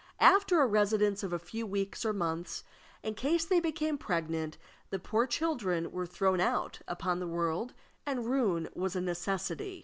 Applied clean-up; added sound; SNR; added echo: none; none; none; none.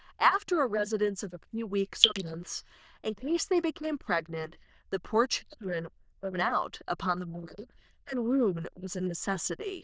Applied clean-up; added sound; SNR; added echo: neural diffusion model UNIVERSE++.